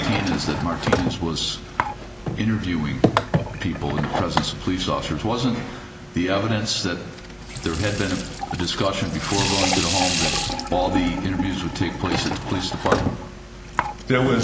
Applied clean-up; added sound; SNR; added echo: none; Sink (filling or washing) / Water tap, faucet; 3 dB; none.